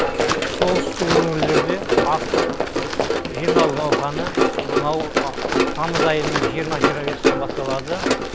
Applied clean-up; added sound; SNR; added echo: none; Run; -5 dB; none.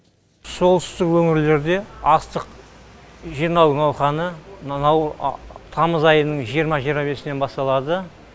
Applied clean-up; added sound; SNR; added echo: none; none; none; none.